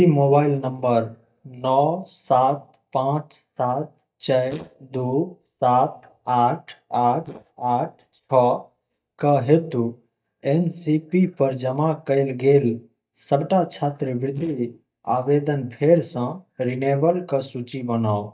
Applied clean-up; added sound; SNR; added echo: neural mask model DeepFilterNet 3.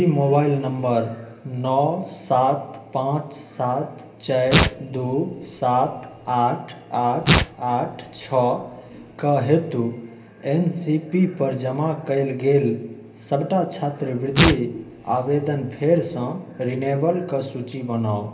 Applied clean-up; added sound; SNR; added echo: none; Tearing; 3 dB; reverberation time 0.3 s.